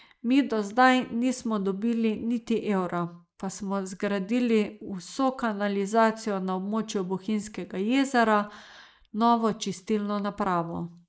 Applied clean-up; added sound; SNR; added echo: neural mask model Resemble Enhance denoiser.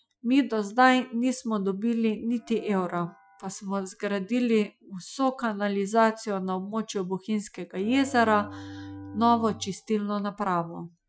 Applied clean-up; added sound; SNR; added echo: classical method Wiener filter.